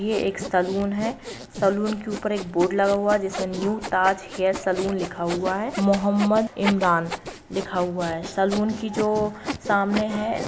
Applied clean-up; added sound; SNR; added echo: none; Sawing; 10 dB; none.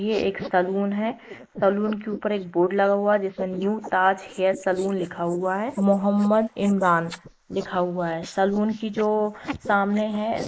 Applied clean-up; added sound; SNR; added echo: neural mask model Resemble Enhance denoiser.